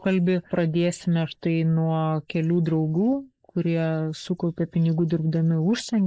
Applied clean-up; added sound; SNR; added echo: neural mask model Resemble Enhance denoiser.